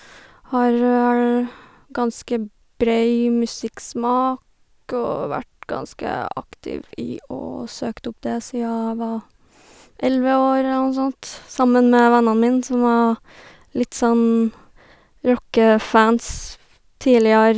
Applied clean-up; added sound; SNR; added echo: none; none; none; none.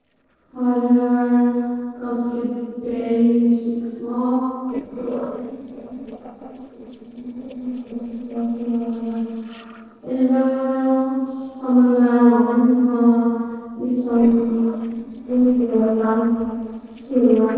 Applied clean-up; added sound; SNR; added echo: neural separator model SepFormer DNS4.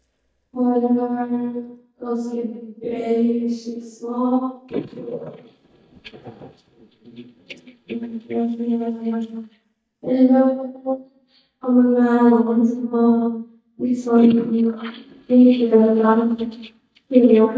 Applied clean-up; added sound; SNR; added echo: neural mask model DeepFilterNet 3.